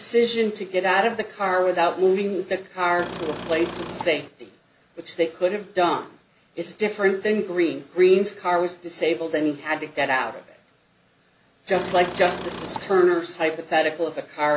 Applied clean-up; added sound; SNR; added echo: none; Engine / Car; 10 dB; none.